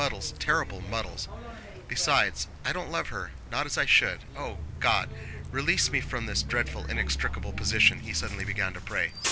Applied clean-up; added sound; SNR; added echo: none; Bus; 7 dB; none.